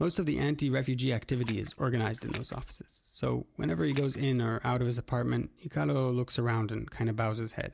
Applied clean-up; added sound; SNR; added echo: none; Splash, splatter; 17 dB; none.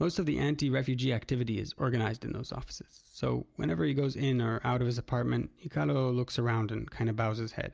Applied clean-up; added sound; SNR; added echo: none; none; none; none.